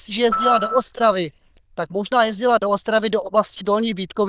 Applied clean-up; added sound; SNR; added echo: neural diffusion model UNIVERSE++.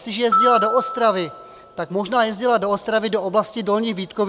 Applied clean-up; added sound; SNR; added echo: none; Glockenspiel; 4 dB; none.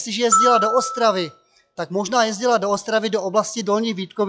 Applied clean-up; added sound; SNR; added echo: classical method log-MMSE.